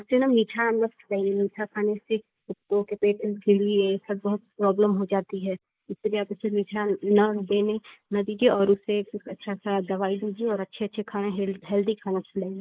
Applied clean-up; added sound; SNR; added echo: neural mask model Resemble Enhance denoiser.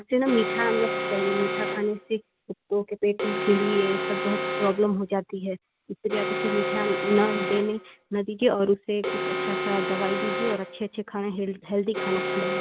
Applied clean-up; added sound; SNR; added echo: none; Alarm; 3 dB; none.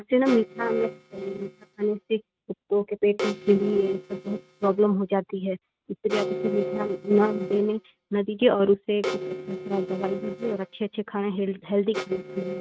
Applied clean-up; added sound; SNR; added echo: neural mask model RNNoise.